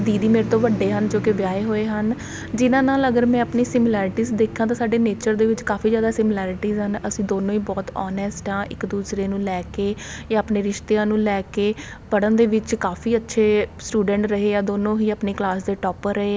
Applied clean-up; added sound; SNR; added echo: none; none; none; none.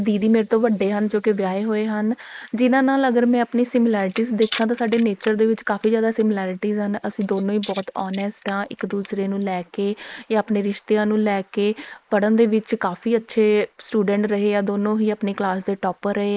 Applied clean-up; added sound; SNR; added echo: neural mask model Resemble Enhance denoiser.